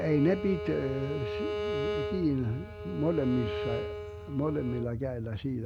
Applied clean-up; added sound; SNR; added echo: none; Bowed string instrument; 6 dB; none.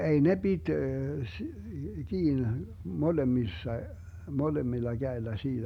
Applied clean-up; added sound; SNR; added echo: none; none; none; none.